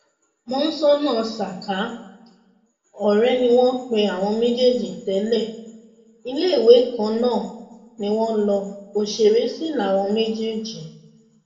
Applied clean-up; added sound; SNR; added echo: none; none; none; reverberation time 0.7 s.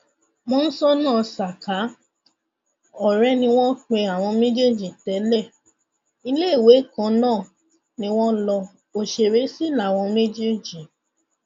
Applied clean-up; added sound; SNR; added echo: none; none; none; none.